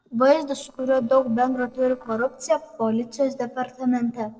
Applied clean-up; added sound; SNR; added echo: neural separator model SepFormer DNS4.